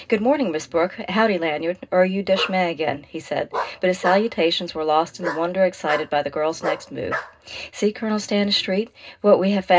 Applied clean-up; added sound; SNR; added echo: none; Bark; 13 dB; reverberation time 0.2 s.